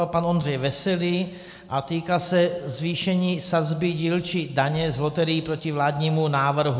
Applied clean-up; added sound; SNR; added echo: none; none; none; none.